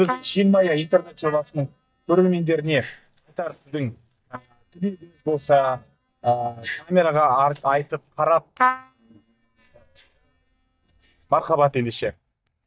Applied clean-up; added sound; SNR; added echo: neural mask model DeepFilterNet 3.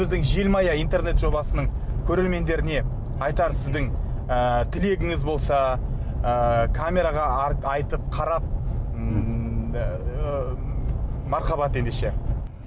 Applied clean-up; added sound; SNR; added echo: none; none; none; none.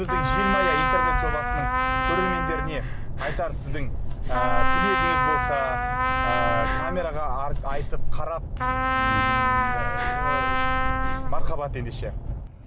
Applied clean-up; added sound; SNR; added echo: none; Trumpet + Breathing; -4 dB; none.